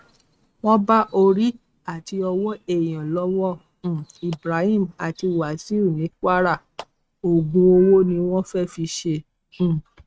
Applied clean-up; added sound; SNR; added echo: neural mask model RNNoise.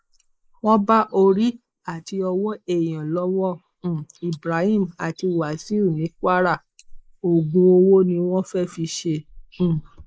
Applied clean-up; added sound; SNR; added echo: neural mask model Resemble Enhance denoiser.